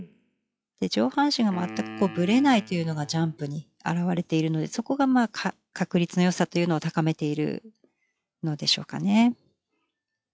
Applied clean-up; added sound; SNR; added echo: classical method log-MMSE.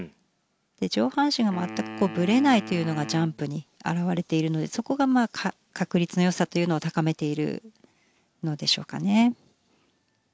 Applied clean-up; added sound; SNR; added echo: none; Wind instrument, woodwind instrument; 13 dB; none.